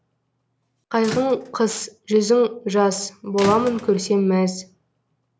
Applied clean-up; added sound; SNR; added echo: none; Squeak / Rattle / Slam; 16 dB; none.